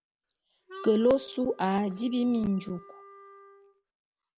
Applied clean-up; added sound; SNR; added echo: none; Wind instrument, woodwind instrument; 20 dB; none.